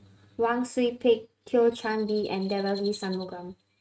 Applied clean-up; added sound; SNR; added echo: neural mask model RNNoise.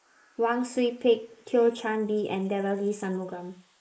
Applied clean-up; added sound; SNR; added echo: neural mask model Resemble Enhance denoiser.